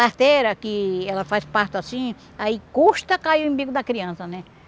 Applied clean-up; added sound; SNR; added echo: none; none; none; none.